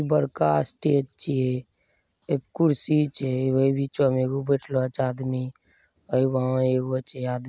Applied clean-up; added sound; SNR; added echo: none; none; none; none.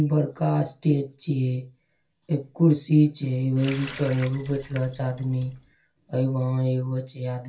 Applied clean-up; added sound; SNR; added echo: none; Water tap, faucet; 16 dB; reverberation time 0.2 s.